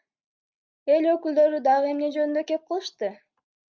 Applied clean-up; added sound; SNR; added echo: none; none; none; none.